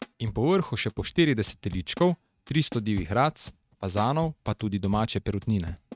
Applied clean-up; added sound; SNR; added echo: neural mask model RNNoise.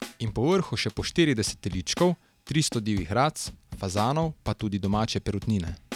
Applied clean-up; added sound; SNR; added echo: none; Drum kit; 15 dB; none.